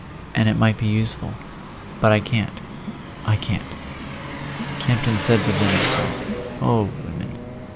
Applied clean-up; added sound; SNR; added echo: none; Engine; 7 dB; none.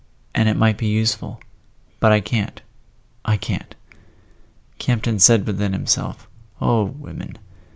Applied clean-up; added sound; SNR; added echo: none; none; none; none.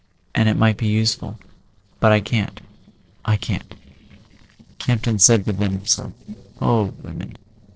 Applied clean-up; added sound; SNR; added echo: neural separator model SepFormer DNS4.